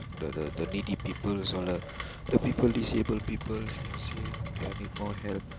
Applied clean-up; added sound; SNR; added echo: none; Rain; 6 dB; none.